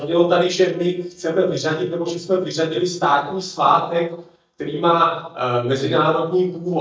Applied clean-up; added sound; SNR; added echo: neural mask model DeepFilterNet 3.